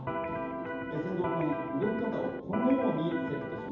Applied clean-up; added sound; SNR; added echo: none; Electric guitar; 4 dB; reverberation time 0.9 s.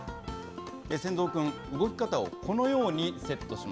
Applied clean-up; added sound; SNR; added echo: none; none; none; none.